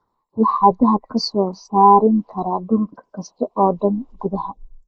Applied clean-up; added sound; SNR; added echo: neural mask model Resemble Enhance denoiser.